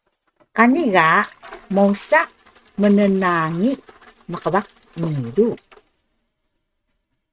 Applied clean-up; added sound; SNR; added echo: neural mask model RNNoise.